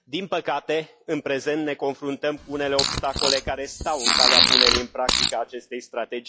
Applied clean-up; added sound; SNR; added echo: classical method log-MMSE.